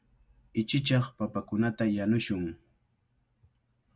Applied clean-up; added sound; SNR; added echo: none; none; none; none.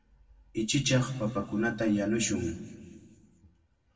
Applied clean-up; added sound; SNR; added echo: none; none; none; reverberation time 1.4 s.